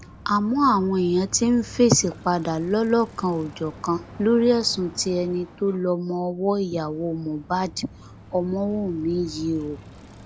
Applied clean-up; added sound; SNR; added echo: none; Bicycle; 19 dB; none.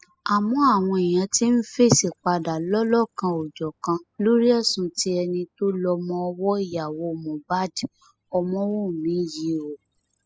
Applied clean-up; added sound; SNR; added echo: classical method spectral subtraction.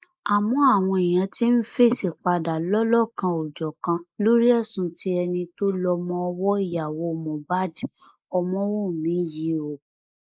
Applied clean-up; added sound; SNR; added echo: neural mask model Resemble Enhance denoiser.